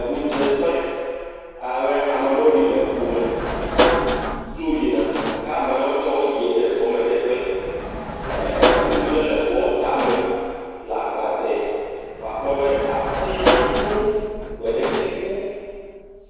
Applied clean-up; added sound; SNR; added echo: none; Sliding door / Slam; 4 dB; reverberation time 2.2 s.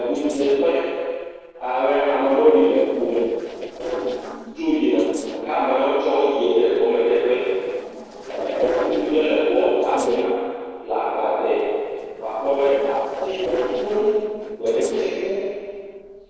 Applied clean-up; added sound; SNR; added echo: neural separator model SepFormer DNS4.